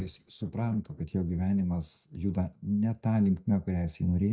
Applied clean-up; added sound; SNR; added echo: neural mask model DeepFilterNet 3.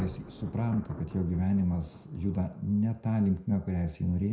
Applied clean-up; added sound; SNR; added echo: none; Thunder; 18 dB; reverberation time 0.5 s.